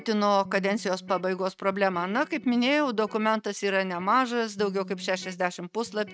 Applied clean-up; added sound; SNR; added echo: neural mask model RNNoise.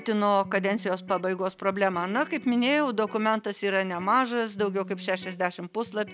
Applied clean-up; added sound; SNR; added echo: none; Electric guitar; 18 dB; none.